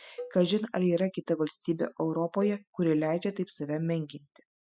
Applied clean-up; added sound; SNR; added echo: classical method spectral subtraction.